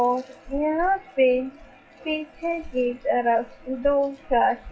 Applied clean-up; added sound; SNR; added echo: classical method WPE with log-MMSE.